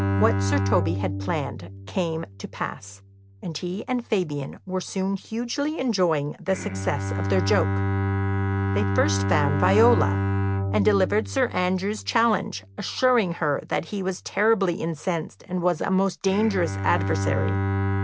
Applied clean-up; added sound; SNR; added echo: none; Bowed string instrument; 2 dB; none.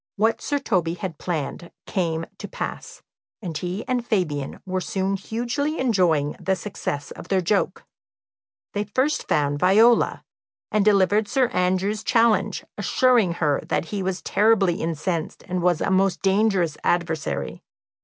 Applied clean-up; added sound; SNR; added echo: none; none; none; none.